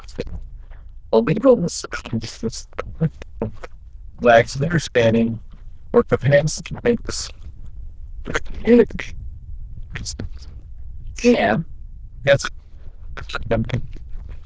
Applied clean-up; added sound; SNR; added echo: neural diffusion model UNIVERSE++.